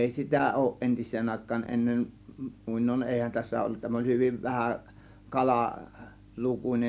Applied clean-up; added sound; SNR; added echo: none; none; none; none.